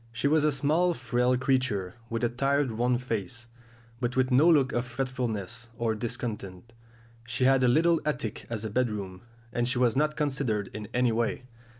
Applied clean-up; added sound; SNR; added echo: none; none; none; none.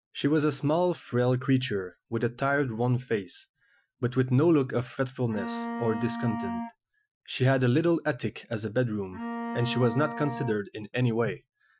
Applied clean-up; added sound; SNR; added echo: classical method Wiener filter.